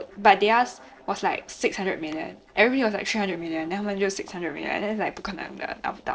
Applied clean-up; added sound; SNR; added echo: neural separator model SepFormer DNS4.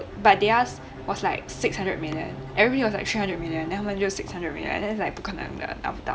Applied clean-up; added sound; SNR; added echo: none; Bowed string instrument; 15 dB; none.